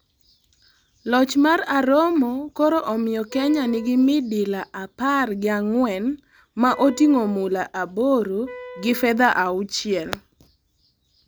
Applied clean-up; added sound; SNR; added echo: none; Wind instrument, woodwind instrument; 19 dB; none.